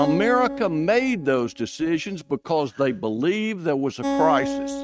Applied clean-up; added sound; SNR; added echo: neural mask model RNNoise.